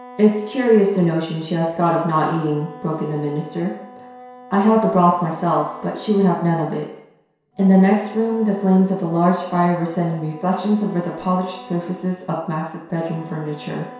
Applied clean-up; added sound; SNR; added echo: none; Wind instrument, woodwind instrument; 20 dB; reverberation time 0.7 s.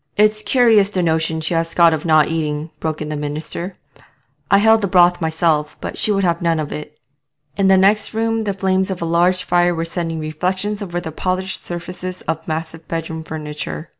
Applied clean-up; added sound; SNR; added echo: none; none; none; none.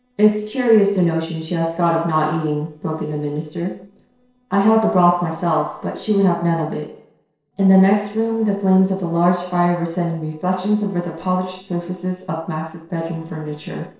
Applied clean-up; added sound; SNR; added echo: neural separator model SepFormer DNS4.